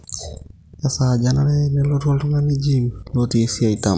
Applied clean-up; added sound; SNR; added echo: none; none; none; none.